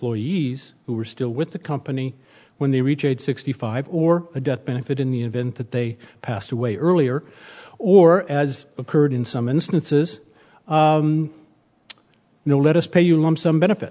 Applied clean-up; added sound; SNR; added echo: none; none; none; none.